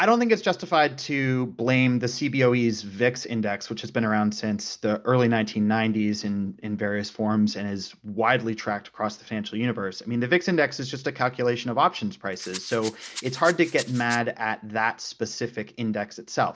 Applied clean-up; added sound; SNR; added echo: none; Rattle; 14 dB; none.